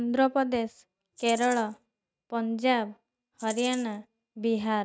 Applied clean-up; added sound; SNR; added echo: neural mask model RNNoise.